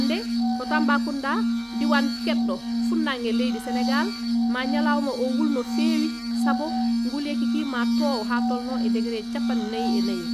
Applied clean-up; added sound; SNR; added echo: none; Glass; -5 dB; none.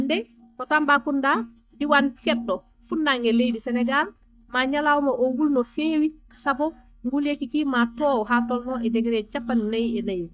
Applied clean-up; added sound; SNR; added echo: neural mask model DeepFilterNet 3.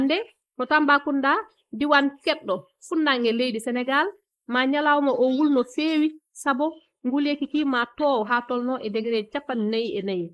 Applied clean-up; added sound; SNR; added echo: neural mask model Resemble Enhance denoiser.